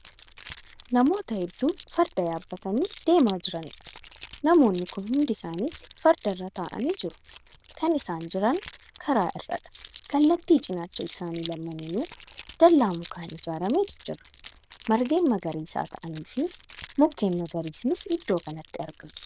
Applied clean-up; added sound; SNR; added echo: neural diffusion model UNIVERSE++.